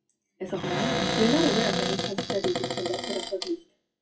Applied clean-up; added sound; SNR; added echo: classical method WPE with log-MMSE.